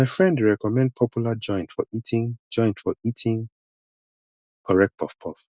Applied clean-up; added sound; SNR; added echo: none; none; none; none.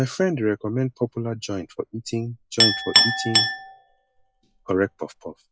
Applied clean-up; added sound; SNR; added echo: classical method log-MMSE.